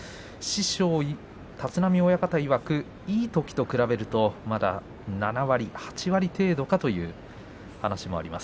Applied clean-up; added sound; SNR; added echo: none; none; none; none.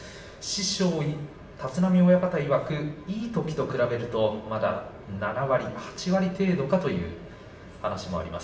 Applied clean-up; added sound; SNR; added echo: none; none; none; reverberation time 0.7 s.